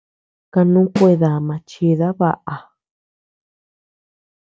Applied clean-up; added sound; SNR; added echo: none; Snare drum; 11 dB; none.